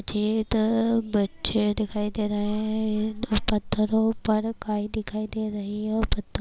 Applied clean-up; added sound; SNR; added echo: none; none; none; none.